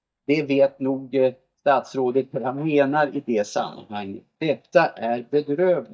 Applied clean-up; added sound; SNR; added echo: neural mask model DeepFilterNet 3.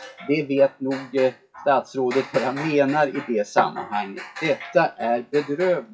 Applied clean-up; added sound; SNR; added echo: classical method WPE with log-MMSE.